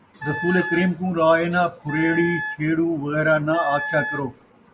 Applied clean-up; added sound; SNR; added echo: none; Wind instrument, woodwind instrument; 8 dB; none.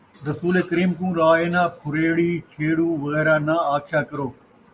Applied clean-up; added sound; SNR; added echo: none; none; none; none.